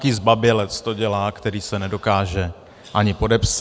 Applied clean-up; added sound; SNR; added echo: none; none; none; none.